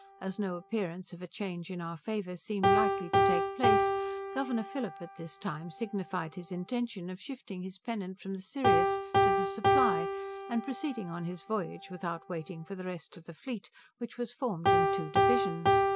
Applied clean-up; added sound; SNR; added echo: none; Piano; -4 dB; none.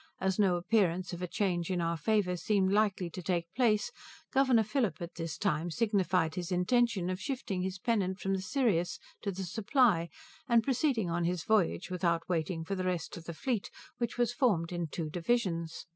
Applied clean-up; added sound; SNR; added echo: none; none; none; none.